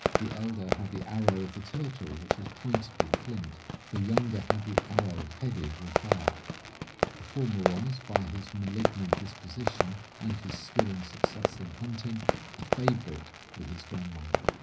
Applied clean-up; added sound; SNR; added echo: none; Fireworks; -2 dB; reverberation time 0.5 s.